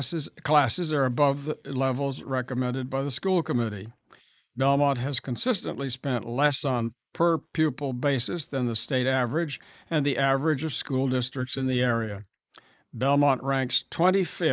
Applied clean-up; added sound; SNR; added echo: neural mask model Resemble Enhance denoiser.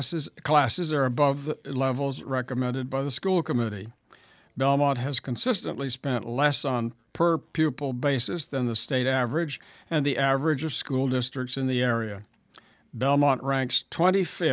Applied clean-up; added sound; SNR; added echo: none; none; none; none.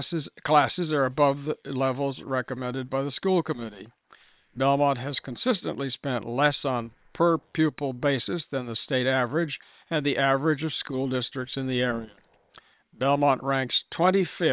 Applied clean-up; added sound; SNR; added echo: neural separator model SepFormer WHAM!.